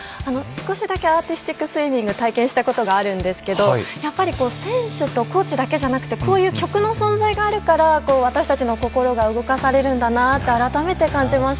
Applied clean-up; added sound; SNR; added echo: none; none; none; none.